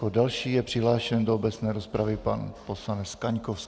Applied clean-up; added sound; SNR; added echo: none; none; none; none.